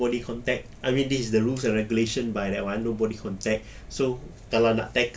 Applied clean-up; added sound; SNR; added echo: none; none; none; none.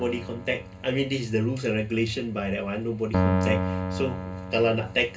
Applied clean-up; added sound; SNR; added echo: none; Keyboard (musical); 4 dB; reverberation time 0.2 s.